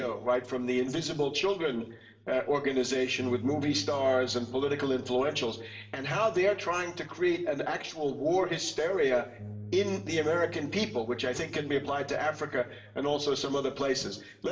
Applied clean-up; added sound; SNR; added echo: none; Bass guitar; 18 dB; reverberation time 0.7 s.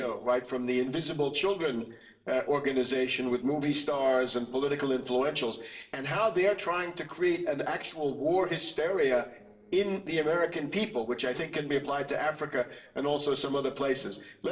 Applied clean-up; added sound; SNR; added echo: neural separator model SepFormer DNS4.